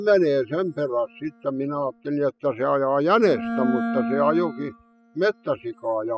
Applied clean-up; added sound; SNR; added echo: classical method spectral subtraction.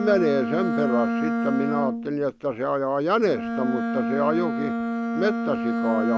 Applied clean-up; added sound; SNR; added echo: none; Bowed string instrument; 1 dB; none.